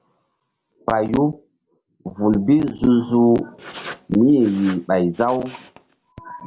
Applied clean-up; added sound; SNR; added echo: none; Writing; 19 dB; none.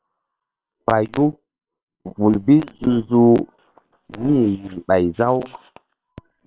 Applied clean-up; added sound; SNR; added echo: neural separator model SepFormer WHAM!.